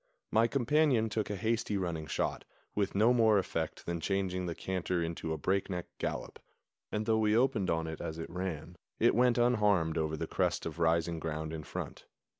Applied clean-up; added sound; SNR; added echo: none; none; none; none.